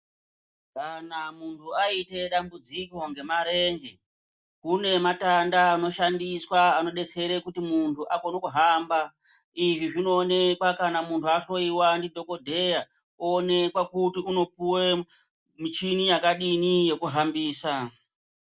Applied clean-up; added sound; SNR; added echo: none; none; none; none.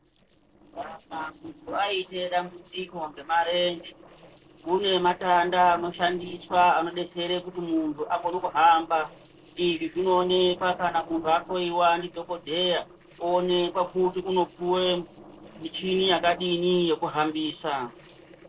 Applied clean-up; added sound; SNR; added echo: neural separator model SepFormer DNS4.